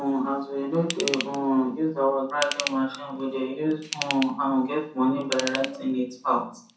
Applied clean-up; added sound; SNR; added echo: none; Ratchet, pawl / Tools; 11 dB; reverberation time 0.6 s.